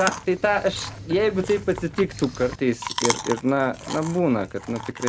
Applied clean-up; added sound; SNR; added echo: none; Chewing, mastication; 10 dB; none.